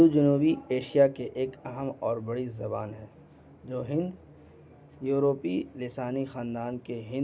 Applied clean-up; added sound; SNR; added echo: none; none; none; none.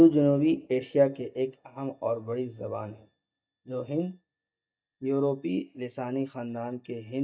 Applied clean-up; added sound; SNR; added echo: neural mask model DeepFilterNet 3.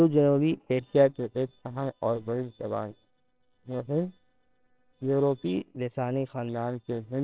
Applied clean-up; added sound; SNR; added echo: neural separator model SepFormer WHAMR!.